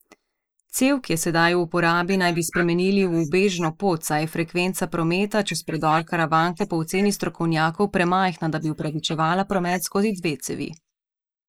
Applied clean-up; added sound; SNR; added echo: neural mask model Resemble Enhance denoiser.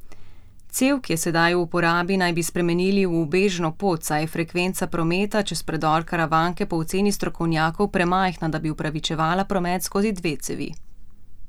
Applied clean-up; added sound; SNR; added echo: none; none; none; none.